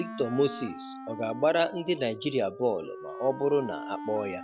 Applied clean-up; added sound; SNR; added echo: none; Wind instrument, woodwind instrument; 12 dB; none.